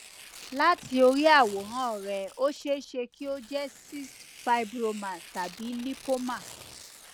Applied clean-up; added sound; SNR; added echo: none; Tearing; 19 dB; none.